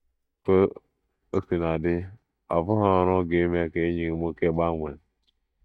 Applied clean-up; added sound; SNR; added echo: neural mask model DeepFilterNet 3.